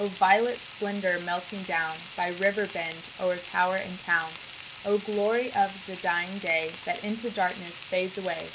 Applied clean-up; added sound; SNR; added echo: none; Frying (food); 8 dB; none.